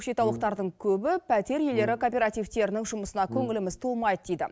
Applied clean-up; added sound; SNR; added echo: none; Brass instrument; 11 dB; none.